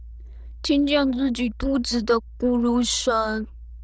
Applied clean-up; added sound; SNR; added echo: neural diffusion model UNIVERSE++.